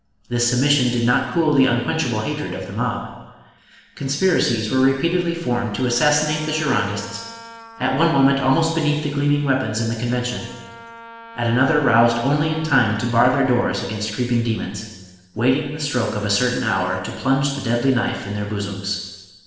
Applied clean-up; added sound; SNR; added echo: none; Wind instrument, woodwind instrument; 19 dB; reverberation time 1.1 s.